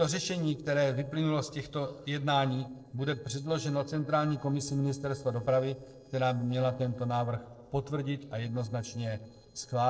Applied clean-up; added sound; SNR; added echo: neural separator model SepFormer DNS4.